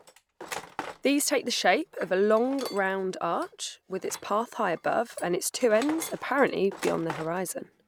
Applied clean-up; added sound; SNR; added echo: none; Tools; 16 dB; none.